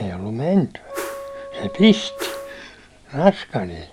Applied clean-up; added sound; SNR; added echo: none; Wind instrument, woodwind instrument + Whoosh, swoosh, swish; 12 dB; none.